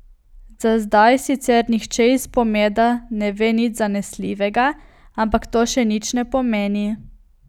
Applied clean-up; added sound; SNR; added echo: none; none; none; none.